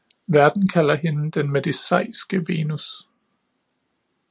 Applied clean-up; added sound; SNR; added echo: none; none; none; none.